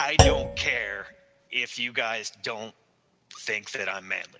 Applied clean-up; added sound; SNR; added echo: none; Thump, thud; -5 dB; none.